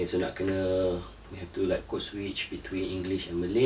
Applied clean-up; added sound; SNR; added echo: none; none; none; none.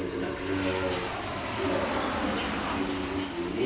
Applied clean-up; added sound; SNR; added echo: none; Aircraft; 0 dB; reverberation time 0.9 s.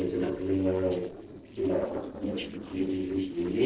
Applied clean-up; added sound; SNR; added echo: neural separator model SepFormer DNS4.